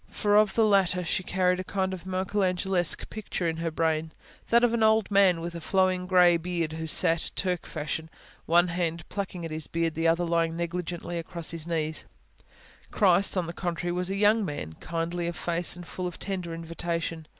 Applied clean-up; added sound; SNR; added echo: none; none; none; none.